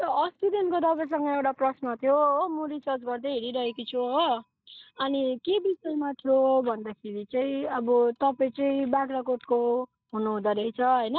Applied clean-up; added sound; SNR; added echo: neural mask model DeepFilterNet 3.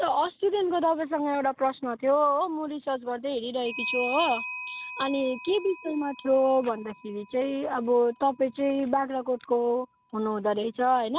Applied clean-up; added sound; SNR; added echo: none; Clock; 15 dB; none.